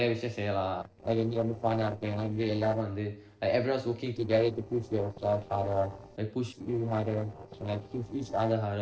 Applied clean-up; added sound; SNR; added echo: neural separator model SepFormer DNS4.